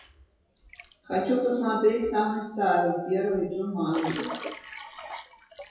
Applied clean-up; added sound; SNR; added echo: classical method WPE with log-MMSE.